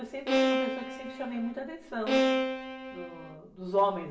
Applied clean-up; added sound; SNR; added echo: none; Bowed string instrument; -4 dB; reverberation time 0.8 s.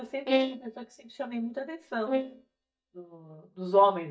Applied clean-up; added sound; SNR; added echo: neural mask model DeepFilterNet 3.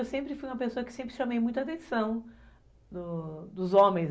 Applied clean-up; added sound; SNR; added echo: none; none; none; none.